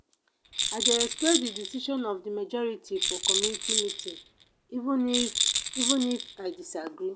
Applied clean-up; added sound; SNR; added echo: none; Rattle; -3 dB; none.